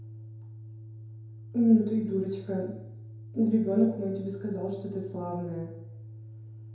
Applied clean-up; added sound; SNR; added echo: none; Organ; 14 dB; reverberation time 0.9 s.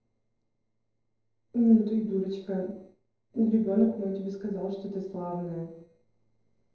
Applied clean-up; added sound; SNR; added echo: neural separator model SepFormer DNS4.